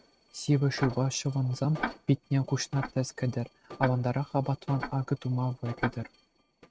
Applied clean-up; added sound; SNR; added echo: neural mask model RNNoise.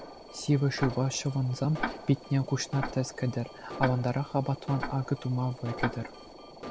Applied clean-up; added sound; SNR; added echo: none; Tick-tock + Alarm; 9 dB; none.